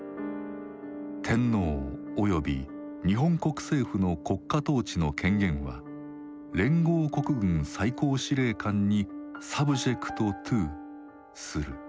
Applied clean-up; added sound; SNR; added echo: none; none; none; none.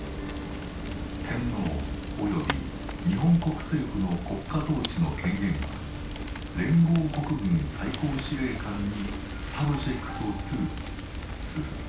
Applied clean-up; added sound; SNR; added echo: none; Fire; 6 dB; reverberation time 0.3 s.